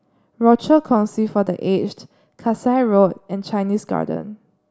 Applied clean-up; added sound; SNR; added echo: none; none; none; none.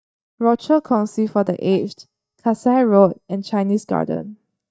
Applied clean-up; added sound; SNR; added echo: neural mask model DeepFilterNet 3.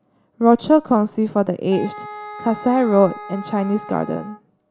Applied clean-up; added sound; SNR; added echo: none; Wind instrument, woodwind instrument; 15 dB; none.